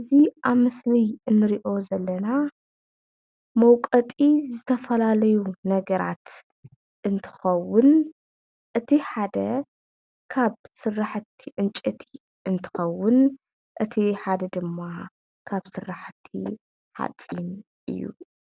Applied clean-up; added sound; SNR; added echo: none; none; none; none.